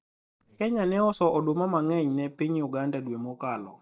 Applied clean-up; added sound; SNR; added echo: neural mask model DeepFilterNet 3.